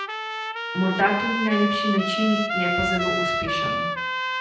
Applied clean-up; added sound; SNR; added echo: none; Trumpet; 1 dB; reverberation time 0.8 s.